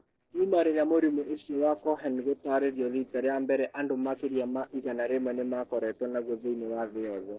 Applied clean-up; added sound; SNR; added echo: neural separator model SepFormer DNS4.